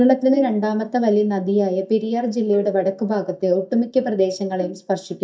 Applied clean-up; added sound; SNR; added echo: neural mask model DeepFilterNet 3.